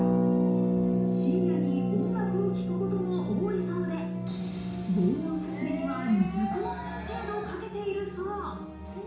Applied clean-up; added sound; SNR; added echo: none; Harp; -2 dB; reverberation time 0.6 s.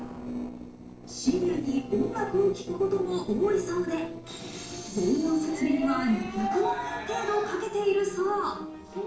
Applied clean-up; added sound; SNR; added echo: neural separator model SepFormer DNS4.